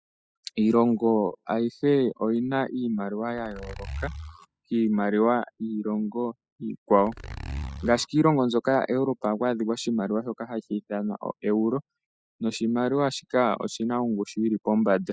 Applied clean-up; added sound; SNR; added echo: classical method spectral subtraction.